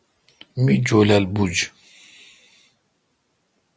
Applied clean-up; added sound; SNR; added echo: none; none; none; none.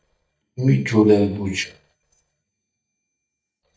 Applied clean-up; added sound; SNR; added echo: neural mask model DeepFilterNet 3.